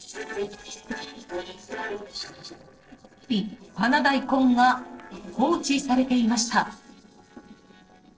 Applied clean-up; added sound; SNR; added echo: neural separator model SepFormer DNS4.